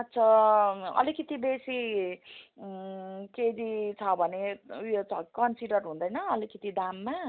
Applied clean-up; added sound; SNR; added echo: none; none; none; none.